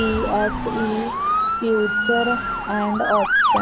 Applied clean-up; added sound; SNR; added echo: none; Motor vehicle (road) / Siren; -1 dB; none.